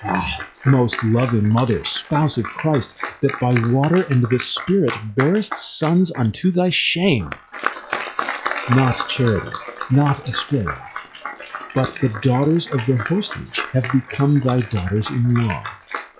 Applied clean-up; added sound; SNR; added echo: classical method log-MMSE.